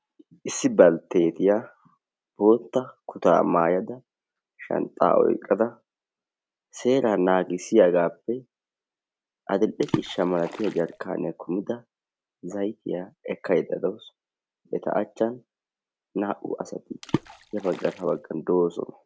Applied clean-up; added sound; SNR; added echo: none; Water / Splash, splatter; 9 dB; none.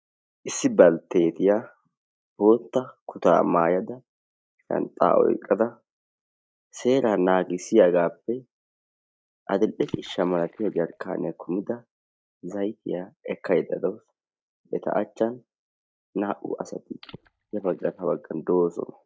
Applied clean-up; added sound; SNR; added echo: neural mask model DeepFilterNet 3.